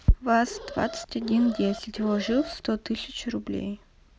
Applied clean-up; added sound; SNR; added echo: none; Alarm; 14 dB; none.